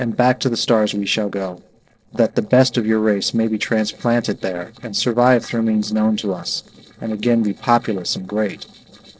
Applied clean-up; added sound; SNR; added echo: neural separator model SepFormer DNS4.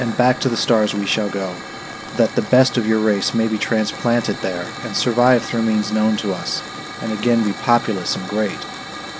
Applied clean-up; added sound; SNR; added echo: none; Hiss / Fire; 12 dB; none.